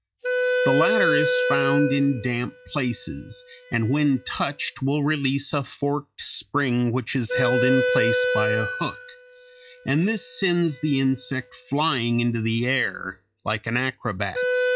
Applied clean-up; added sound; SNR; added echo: classical method log-MMSE.